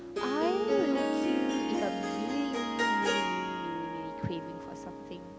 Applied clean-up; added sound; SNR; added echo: none; Harp; -3 dB; none.